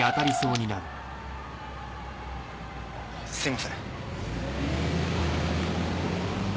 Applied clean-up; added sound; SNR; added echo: none; Cheering; 16 dB; none.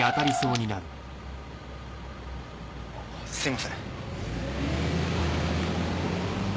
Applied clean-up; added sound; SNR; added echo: none; none; none; none.